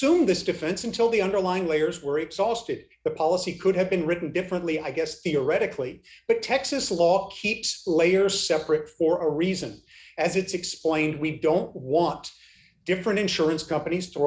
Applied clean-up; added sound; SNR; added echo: none; none; none; none.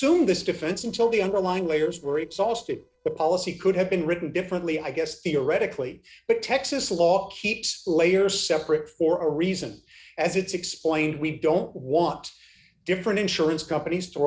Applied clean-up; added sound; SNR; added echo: neural separator model SepFormer DNS4.